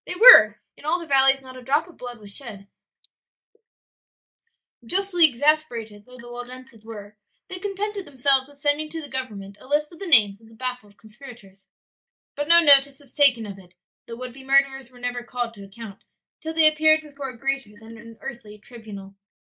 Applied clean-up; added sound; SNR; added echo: neural mask model Resemble Enhance denoiser.